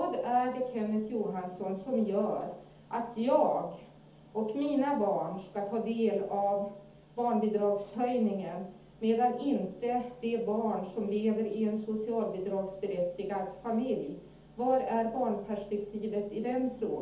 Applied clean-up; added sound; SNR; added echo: none; none; none; reverberation time 0.6 s.